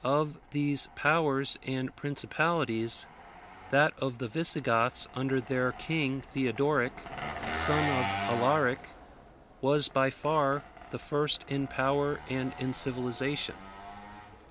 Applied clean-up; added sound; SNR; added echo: none; Engine; 11 dB; none.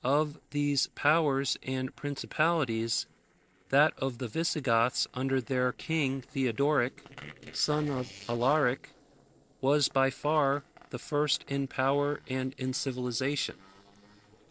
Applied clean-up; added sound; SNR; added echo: neural separator model SepFormer DNS4.